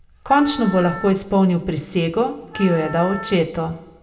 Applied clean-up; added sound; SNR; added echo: none; Wind instrument, woodwind instrument; 15 dB; reverberation time 0.3 s.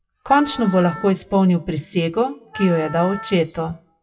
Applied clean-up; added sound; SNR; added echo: classical method WPE with log-MMSE.